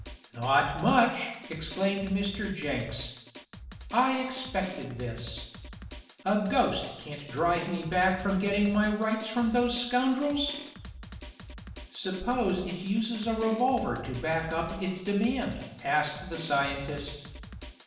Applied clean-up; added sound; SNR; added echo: none; Drum; 15 dB; reverberation time 0.9 s.